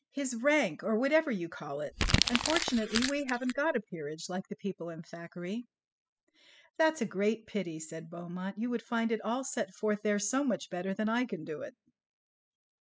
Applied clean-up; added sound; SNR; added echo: classical method spectral subtraction.